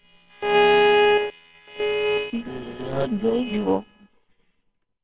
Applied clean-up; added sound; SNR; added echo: neural separator model SepFormer WHAMR!.